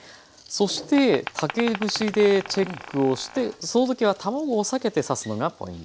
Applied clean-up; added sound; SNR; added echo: none; Glass; 13 dB; none.